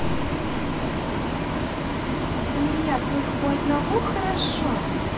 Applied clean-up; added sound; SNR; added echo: none; Bus; -3 dB; reverberation time 0.7 s.